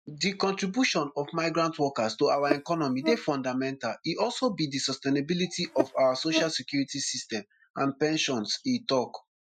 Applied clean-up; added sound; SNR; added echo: classical method Wiener filter.